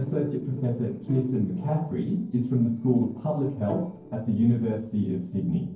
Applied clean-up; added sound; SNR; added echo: neural separator model SepFormer DNS4.